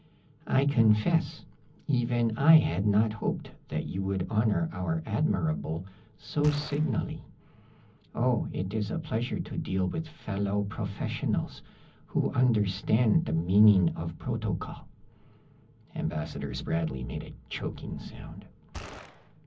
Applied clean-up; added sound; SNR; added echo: none; Gunshot, gunfire; 14 dB; reverberation time 0.4 s.